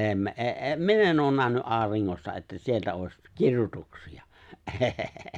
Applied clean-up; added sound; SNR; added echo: none; none; none; none.